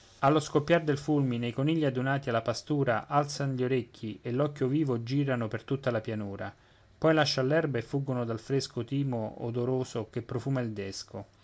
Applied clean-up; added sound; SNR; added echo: none; none; none; none.